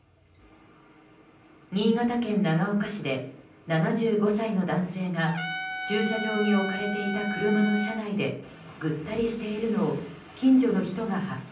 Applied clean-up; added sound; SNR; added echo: none; Trumpet; 7 dB; reverberation time 0.6 s.